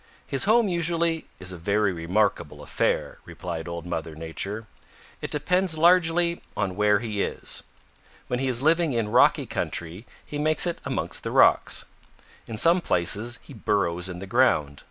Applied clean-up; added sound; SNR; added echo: none; none; none; none.